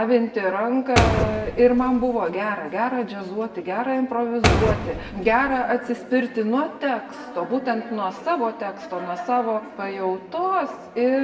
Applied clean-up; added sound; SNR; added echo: none; Door; 2 dB; reverberation time 0.7 s.